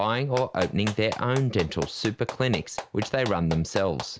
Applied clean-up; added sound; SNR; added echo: none; Clapping; 12 dB; none.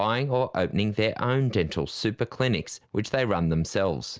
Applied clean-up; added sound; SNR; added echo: none; none; none; none.